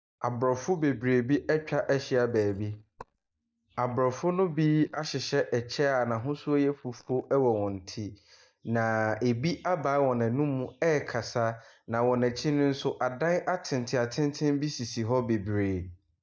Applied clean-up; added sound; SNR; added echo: neural mask model DeepFilterNet 3.